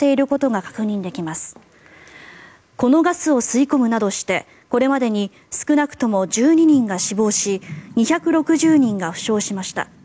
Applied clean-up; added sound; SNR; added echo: none; none; none; none.